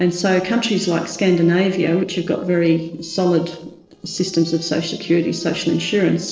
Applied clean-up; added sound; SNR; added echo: neural separator model SepFormer DNS4.